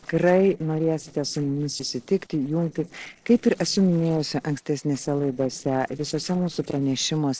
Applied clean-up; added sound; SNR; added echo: neural separator model SepFormer DNS4.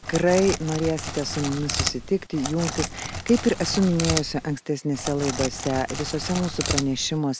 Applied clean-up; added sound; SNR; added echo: none; Crackle; 6 dB; none.